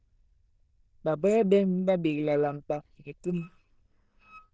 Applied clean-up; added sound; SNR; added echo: neural diffusion model UNIVERSE++.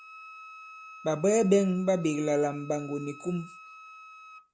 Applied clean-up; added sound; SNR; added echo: none; Wind instrument, woodwind instrument; 19 dB; none.